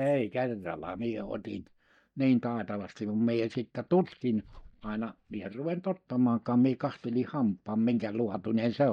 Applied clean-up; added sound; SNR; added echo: neural mask model DeepFilterNet 3.